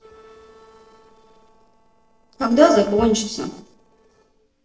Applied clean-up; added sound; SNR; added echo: neural separator model SepFormer DNS4.